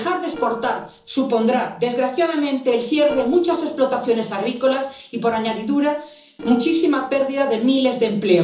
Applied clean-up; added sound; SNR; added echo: neural separator model SepFormer DNS4.